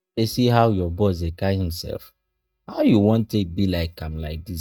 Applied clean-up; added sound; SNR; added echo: neural mask model DeepFilterNet 3.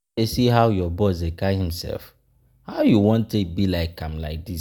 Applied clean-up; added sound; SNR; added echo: none; none; none; none.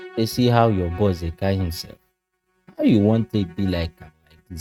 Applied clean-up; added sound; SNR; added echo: neural mask model RNNoise.